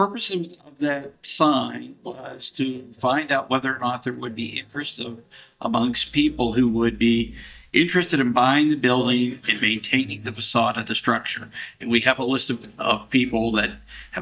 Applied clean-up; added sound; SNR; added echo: neural mask model DeepFilterNet 3.